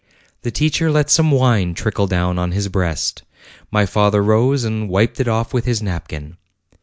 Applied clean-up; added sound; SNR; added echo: none; none; none; none.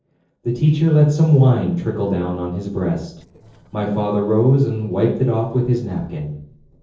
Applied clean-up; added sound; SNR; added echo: neural separator model SepFormer DNS4.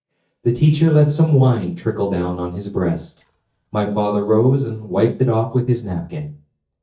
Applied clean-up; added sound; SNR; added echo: neural mask model DeepFilterNet 3.